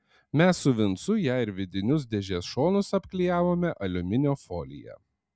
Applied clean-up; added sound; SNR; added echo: none; none; none; none.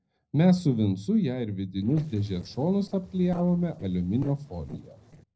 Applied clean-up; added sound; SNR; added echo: neural separator model SepFormer DNS4.